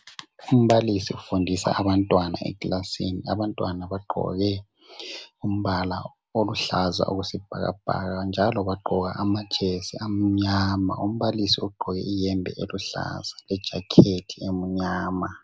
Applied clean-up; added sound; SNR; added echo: none; none; none; none.